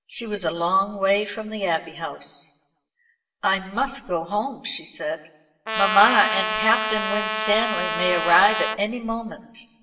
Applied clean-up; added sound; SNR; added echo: none; Trumpet; 2 dB; reverberation time 0.8 s.